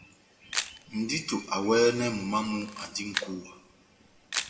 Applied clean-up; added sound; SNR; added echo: none; Camera; 9 dB; reverberation time 1.0 s.